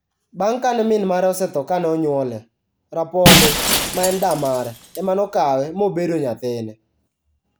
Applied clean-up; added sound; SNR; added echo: none; Shatter; -1 dB; none.